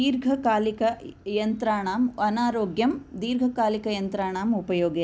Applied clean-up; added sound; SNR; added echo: none; none; none; none.